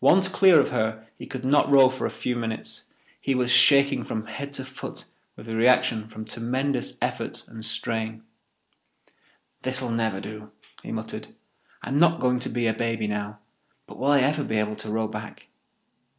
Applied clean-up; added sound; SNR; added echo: none; none; none; none.